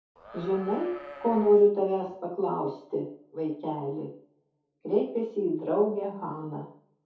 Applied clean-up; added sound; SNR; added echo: none; Livestock, farm animals, working animals; 15 dB; reverberation time 0.5 s.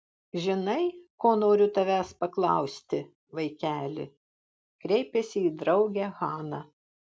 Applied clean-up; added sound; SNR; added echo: none; none; none; none.